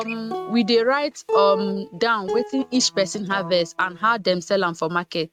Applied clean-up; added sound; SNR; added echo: neural mask model RNNoise.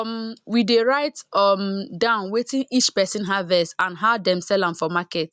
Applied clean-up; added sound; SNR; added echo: none; none; none; none.